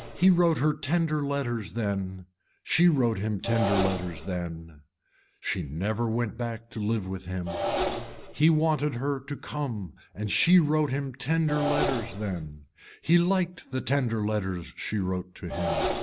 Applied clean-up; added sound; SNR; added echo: none; Engine; 9 dB; none.